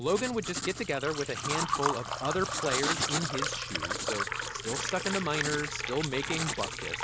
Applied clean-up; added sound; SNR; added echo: none; Liquid + Writing; 1 dB; none.